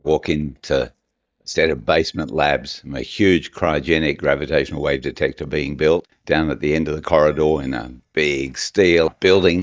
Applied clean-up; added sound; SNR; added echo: neural mask model DeepFilterNet 3.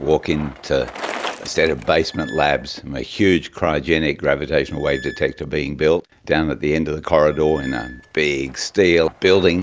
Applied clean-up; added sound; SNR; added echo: none; Squeak + Bicycle; 18 dB; none.